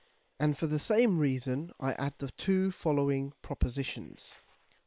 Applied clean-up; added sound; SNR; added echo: neural separator model SepFormer WHAM!.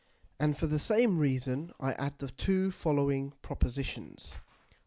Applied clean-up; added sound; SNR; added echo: none; none; none; none.